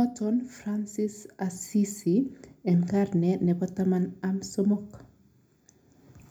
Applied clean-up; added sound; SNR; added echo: none; none; none; reverberation time 0.3 s.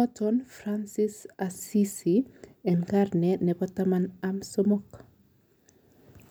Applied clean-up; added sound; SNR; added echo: none; none; none; none.